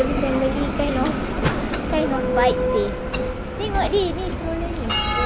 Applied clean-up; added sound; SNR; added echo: none; Bell; -2 dB; none.